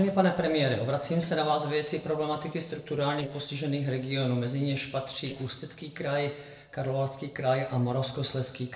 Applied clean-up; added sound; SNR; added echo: neural separator model SepFormer DNS4.